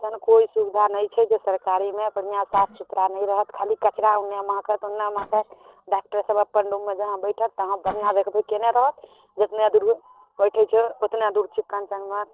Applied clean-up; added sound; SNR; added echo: neural separator model SepFormer DNS4.